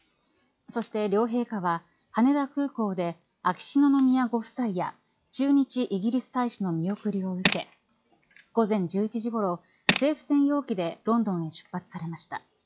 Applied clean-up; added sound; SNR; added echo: classical method log-MMSE.